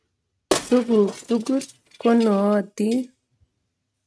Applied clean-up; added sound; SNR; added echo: neural mask model RNNoise.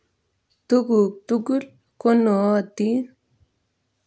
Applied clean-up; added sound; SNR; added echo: none; none; none; none.